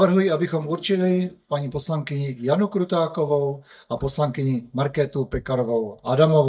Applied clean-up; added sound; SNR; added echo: neural mask model DeepFilterNet 3.